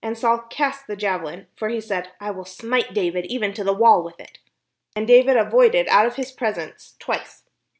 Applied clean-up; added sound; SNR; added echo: none; none; none; none.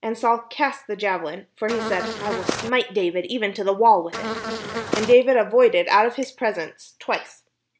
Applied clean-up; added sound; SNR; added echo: none; Buzz; 6 dB; none.